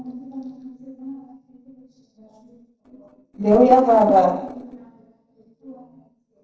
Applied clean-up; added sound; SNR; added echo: neural separator model SepFormer DNS4.